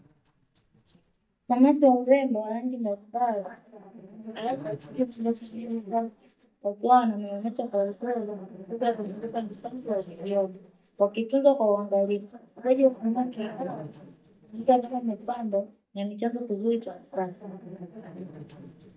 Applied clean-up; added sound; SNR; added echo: neural mask model DeepFilterNet 3.